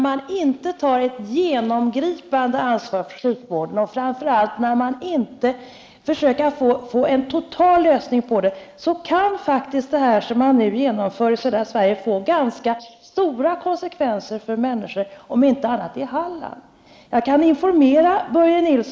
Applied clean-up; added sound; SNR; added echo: neural mask model Resemble Enhance denoiser.